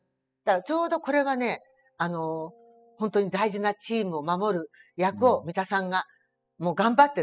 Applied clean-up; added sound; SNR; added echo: classical method spectral subtraction.